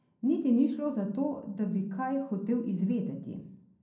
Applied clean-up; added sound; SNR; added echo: none; none; none; reverberation time 0.5 s.